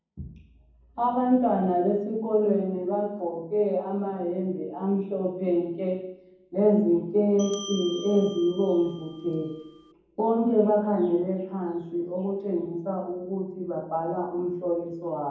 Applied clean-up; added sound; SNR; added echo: none; Bell; 16 dB; reverberation time 1.2 s.